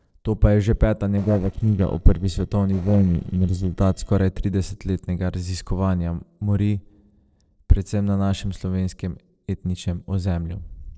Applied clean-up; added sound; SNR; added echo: neural separator model SepFormer DNS4.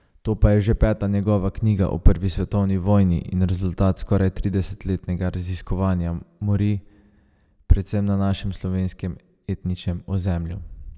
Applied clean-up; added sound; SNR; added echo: none; none; none; none.